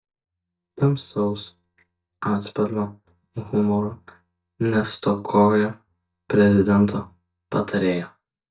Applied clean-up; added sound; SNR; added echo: neural mask model DeepFilterNet 3.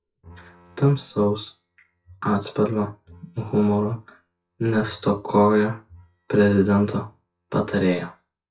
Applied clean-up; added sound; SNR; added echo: classical method WPE with log-MMSE.